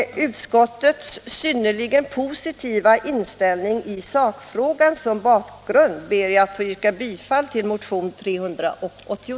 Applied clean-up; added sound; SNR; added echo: none; none; none; none.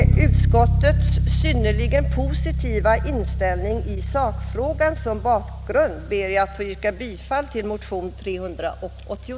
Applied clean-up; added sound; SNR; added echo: none; Bass guitar; -2 dB; none.